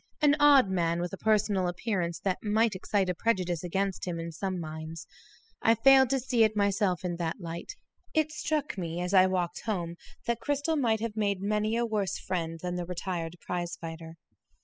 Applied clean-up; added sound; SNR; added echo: classical method spectral subtraction.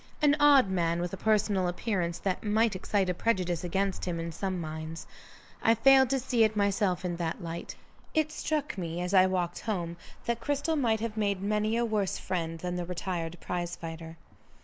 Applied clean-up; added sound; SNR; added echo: none; Traffic noise, roadway noise; 11 dB; none.